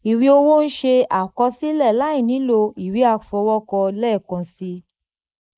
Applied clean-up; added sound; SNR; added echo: neural mask model Resemble Enhance denoiser.